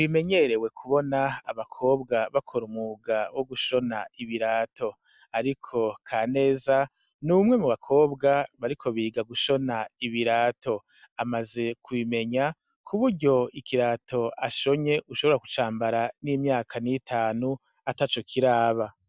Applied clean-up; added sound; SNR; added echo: none; none; none; none.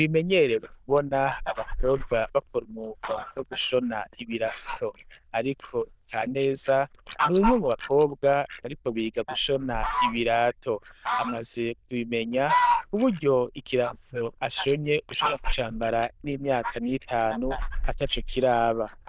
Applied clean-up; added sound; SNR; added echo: neural diffusion model UNIVERSE++.